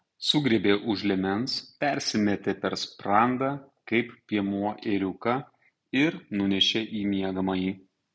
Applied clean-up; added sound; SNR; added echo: none; none; none; none.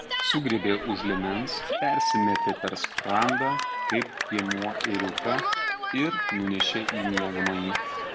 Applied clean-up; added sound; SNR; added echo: none; Cheering; 0 dB; none.